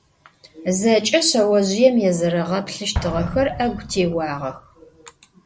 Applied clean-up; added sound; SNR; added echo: none; Explosion; 15 dB; none.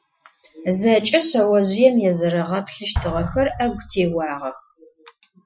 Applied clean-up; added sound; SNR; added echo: classical method Wiener filter.